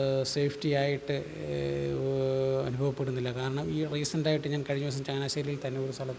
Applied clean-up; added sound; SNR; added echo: none; none; none; none.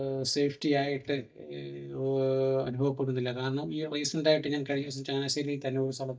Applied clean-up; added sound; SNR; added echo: neural mask model DeepFilterNet 3.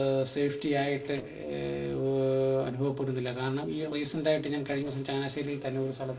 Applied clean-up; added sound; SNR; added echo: neural separator model SepFormer DNS4.